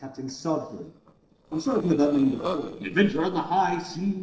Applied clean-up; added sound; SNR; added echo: neural separator model SepFormer DNS4.